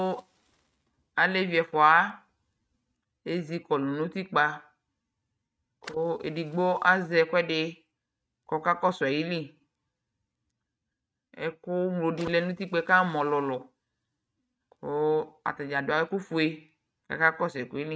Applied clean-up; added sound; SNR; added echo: neural mask model RNNoise.